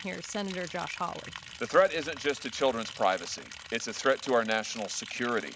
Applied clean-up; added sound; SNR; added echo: none; Liquid; 14 dB; none.